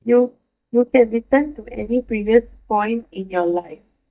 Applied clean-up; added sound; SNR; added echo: neural mask model DeepFilterNet 3.